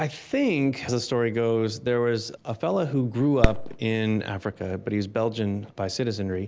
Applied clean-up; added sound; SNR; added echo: none; Fireworks; 7 dB; none.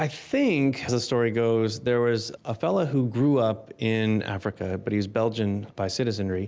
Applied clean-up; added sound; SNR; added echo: none; none; none; none.